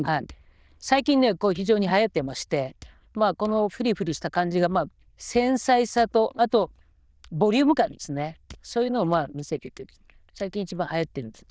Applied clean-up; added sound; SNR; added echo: neural diffusion model UNIVERSE++.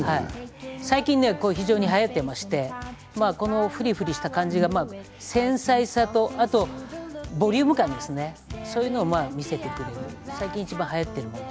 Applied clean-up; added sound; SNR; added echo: none; Whoosh, swoosh, swish; 14 dB; none.